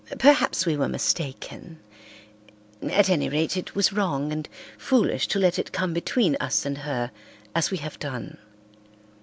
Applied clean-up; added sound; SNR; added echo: none; none; none; none.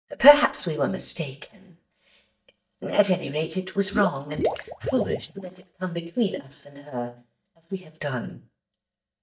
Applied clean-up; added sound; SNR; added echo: neural mask model DeepFilterNet 3.